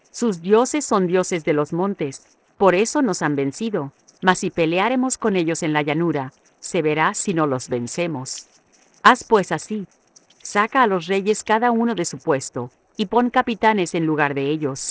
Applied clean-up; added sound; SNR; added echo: neural separator model SepFormer DNS4.